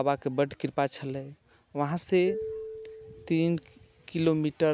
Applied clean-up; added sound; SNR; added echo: none; Marimba, xylophone; 14 dB; none.